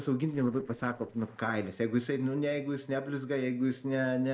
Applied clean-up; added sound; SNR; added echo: neural separator model SepFormer DNS4.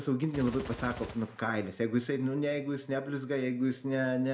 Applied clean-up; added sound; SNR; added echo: none; Gunshot, gunfire; 18 dB; reverberation time 1.0 s.